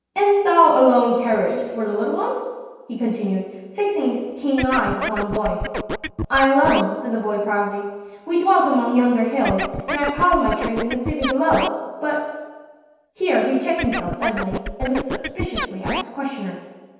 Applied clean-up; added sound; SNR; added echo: none; Scratching (performance technique); 6 dB; reverberation time 1.2 s.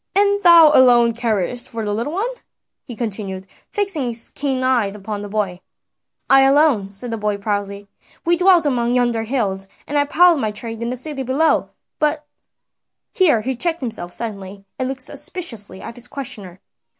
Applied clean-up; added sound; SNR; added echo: none; none; none; none.